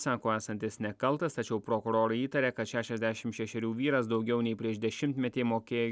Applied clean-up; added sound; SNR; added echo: none; none; none; none.